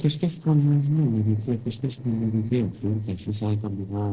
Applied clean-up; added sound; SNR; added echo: neural separator model SepFormer DNS4.